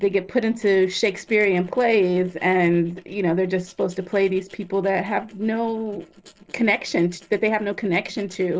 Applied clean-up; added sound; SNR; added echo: neural separator model SepFormer DNS4.